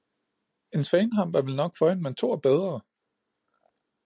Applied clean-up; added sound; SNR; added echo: none; none; none; none.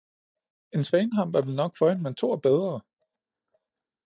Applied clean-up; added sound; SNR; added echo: neural mask model DeepFilterNet 3.